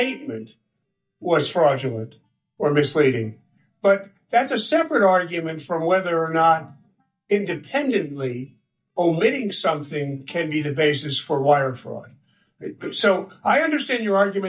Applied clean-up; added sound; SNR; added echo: neural mask model DeepFilterNet 3.